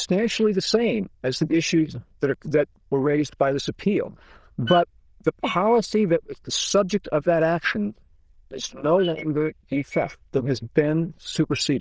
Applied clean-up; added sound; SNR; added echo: neural diffusion model UNIVERSE++.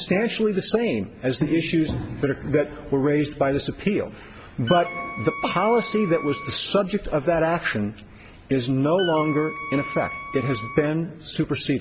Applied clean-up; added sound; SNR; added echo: none; Wind instrument, woodwind instrument; 11 dB; none.